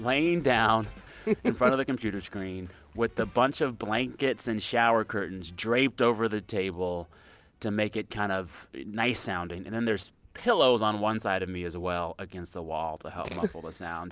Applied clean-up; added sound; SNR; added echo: none; Tambourine; 16 dB; none.